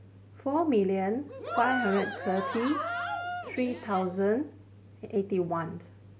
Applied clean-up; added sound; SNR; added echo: none; Cheering; 4 dB; none.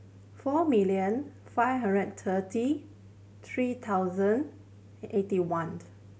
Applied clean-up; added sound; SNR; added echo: none; none; none; none.